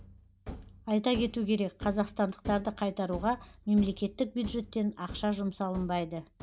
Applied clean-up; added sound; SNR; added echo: none; Thump, thud; 14 dB; none.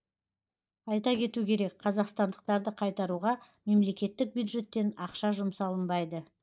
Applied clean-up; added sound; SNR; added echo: neural mask model DeepFilterNet 3.